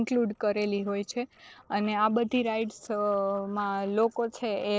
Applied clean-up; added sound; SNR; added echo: neural separator model SepFormer DNS4.